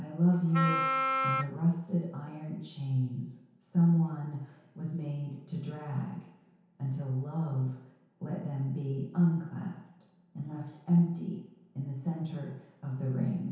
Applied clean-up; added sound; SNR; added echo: none; Wind instrument, woodwind instrument; -1 dB; reverberation time 0.8 s.